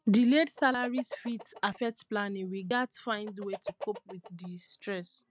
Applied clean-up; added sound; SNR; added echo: neural mask model RNNoise.